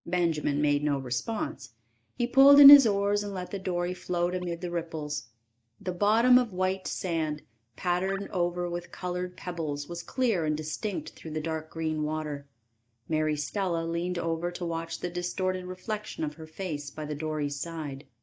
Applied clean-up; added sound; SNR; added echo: neural mask model DeepFilterNet 3.